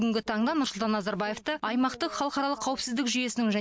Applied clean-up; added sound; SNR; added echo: none; none; none; none.